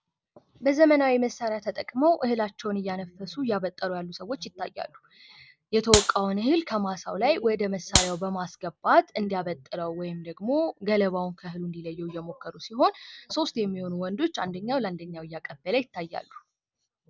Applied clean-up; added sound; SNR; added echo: none; Clapping; -1 dB; none.